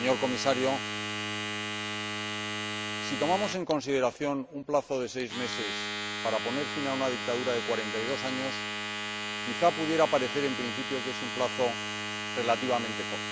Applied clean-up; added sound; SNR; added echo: none; Domestic sounds, home sounds; 4 dB; none.